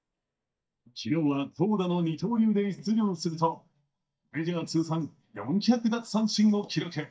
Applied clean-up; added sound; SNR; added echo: neural mask model DeepFilterNet 3.